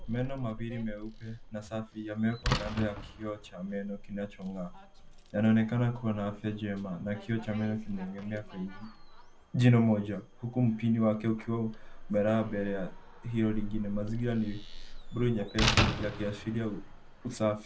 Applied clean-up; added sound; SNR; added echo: none; Slam; 7 dB; none.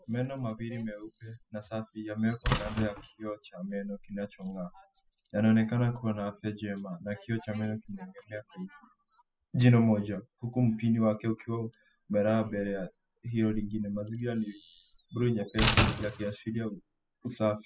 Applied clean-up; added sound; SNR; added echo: classical method spectral subtraction.